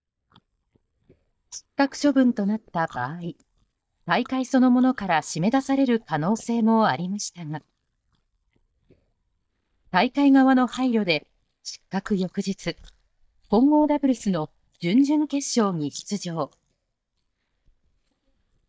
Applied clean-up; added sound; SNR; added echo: neural mask model DeepFilterNet 3.